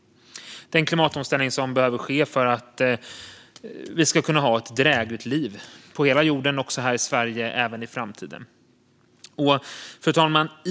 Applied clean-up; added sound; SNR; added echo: none; none; none; none.